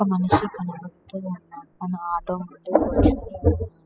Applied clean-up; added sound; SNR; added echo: classical method spectral subtraction.